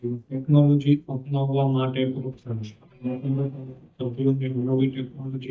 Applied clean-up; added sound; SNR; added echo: neural mask model DeepFilterNet 3.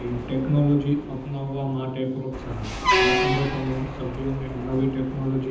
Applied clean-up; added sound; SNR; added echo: none; Truck; 3 dB; reverberation time 0.8 s.